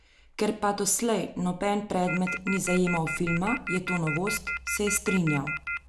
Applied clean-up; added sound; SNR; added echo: none; Telephone; 5 dB; none.